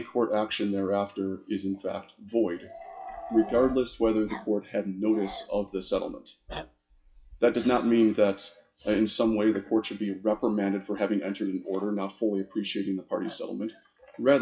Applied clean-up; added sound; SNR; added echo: classical method WPE with log-MMSE.